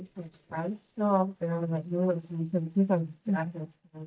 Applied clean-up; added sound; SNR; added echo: neural mask model DeepFilterNet 3.